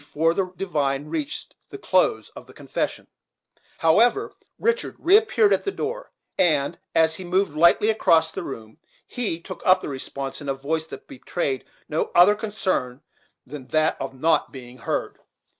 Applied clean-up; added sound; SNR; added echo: none; none; none; none.